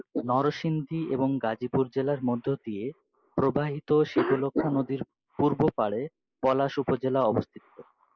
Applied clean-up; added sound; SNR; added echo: neural mask model Resemble Enhance denoiser.